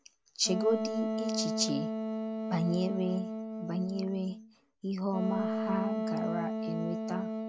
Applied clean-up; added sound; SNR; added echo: none; Wind instrument, woodwind instrument; 1 dB; none.